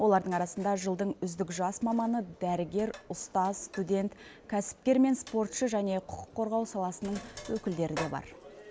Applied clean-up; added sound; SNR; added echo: none; Sink (filling or washing); 19 dB; none.